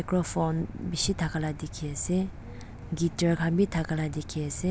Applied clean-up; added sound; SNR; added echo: none; none; none; none.